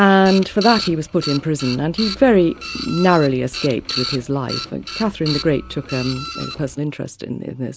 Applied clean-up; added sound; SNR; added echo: none; Printer; 11 dB; none.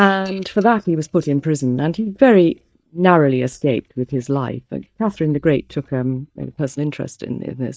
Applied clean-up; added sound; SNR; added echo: neural mask model DeepFilterNet 3.